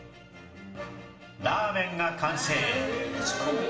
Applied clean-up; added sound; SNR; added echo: none; none; none; reverberation time 1.0 s.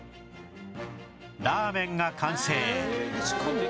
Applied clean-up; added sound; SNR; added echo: none; none; none; none.